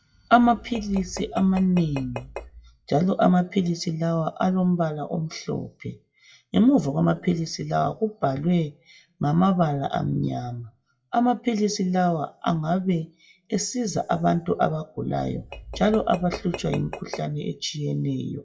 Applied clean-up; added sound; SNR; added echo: classical method WPE with log-MMSE.